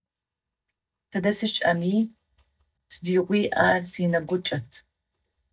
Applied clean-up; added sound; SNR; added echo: neural mask model DeepFilterNet 3.